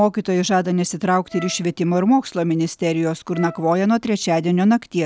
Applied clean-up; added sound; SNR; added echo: none; Wind instrument, woodwind instrument; 20 dB; none.